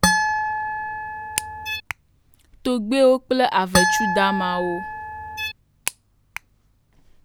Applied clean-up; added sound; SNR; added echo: none; Harp; -2 dB; none.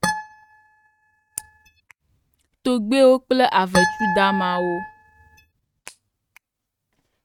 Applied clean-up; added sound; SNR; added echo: neural mask model RNNoise.